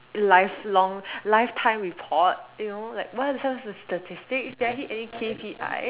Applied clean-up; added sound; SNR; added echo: none; none; none; none.